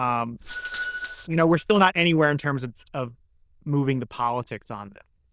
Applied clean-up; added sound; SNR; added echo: neural diffusion model UNIVERSE++.